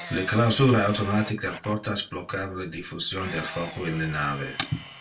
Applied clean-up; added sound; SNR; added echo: none; Camera; 12 dB; reverberation time 0.2 s.